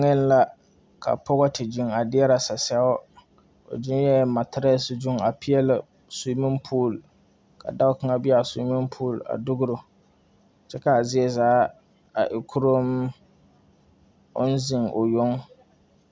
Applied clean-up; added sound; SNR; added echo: none; none; none; none.